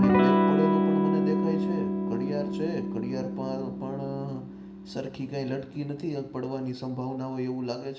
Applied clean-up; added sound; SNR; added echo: none; Electric guitar / Strum; -5 dB; reverberation time 0.8 s.